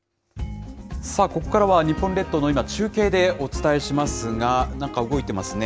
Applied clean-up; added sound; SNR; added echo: none; none; none; none.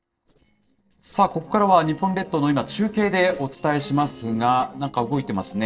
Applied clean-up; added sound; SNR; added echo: neural separator model SepFormer DNS4.